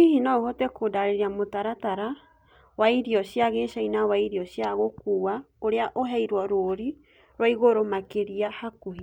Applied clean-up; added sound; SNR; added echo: none; none; none; none.